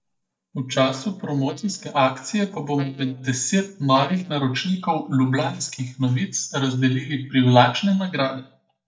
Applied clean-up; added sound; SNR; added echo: neural mask model DeepFilterNet 3.